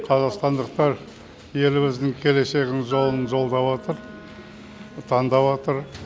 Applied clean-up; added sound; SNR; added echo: none; Wind instrument, woodwind instrument; 18 dB; none.